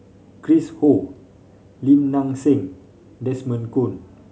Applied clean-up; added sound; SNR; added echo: none; none; none; none.